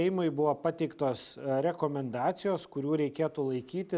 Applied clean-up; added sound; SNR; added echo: none; none; none; none.